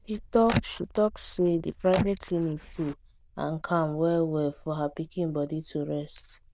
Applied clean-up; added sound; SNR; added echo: neural diffusion model UNIVERSE++.